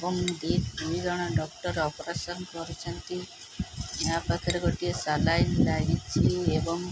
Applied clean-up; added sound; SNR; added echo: none; Cutlery, silverware / Dishes, pots, and pans; 13 dB; none.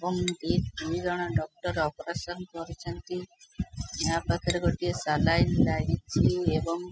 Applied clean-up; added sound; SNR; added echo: classical method spectral subtraction.